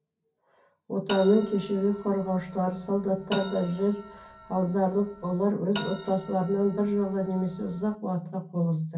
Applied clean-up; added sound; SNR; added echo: none; Bell; 10 dB; reverberation time 0.3 s.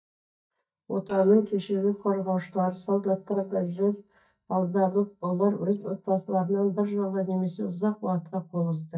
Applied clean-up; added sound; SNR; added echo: neural mask model DeepFilterNet 3.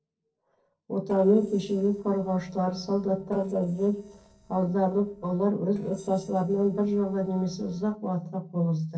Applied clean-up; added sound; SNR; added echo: neural separator model SepFormer DNS4.